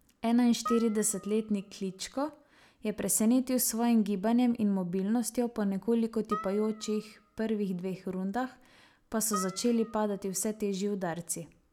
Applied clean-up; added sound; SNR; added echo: none; Harp; 15 dB; none.